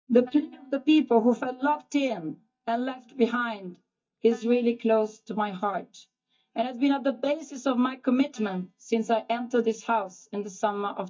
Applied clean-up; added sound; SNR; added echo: neural mask model DeepFilterNet 3.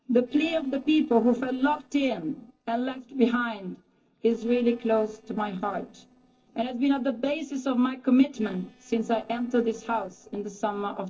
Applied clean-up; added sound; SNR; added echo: neural separator model SepFormer DNS4.